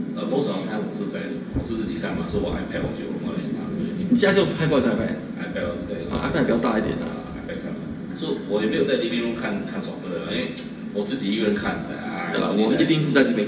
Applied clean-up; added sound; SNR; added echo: none; Thunder; 15 dB; reverberation time 1.7 s.